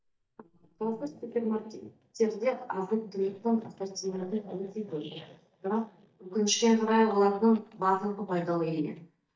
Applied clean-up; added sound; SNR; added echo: neural mask model DeepFilterNet 3.